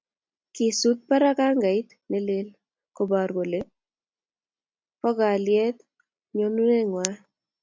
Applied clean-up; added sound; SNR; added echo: none; none; none; none.